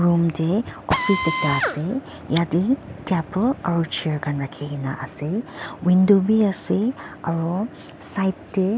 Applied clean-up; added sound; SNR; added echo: none; Drill; 6 dB; none.